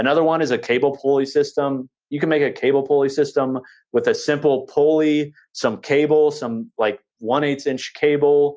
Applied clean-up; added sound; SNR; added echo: none; none; none; none.